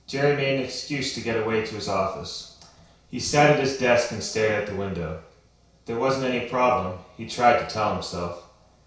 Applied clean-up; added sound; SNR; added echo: none; none; none; reverberation time 0.6 s.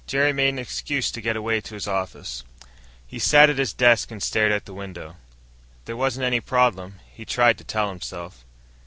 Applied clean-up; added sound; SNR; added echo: none; none; none; none.